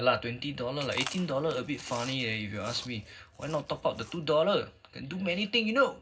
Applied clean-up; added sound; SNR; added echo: none; Chewing, mastication; 15 dB; reverberation time 0.4 s.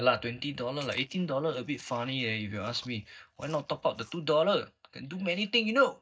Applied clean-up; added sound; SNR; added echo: neural mask model DeepFilterNet 3.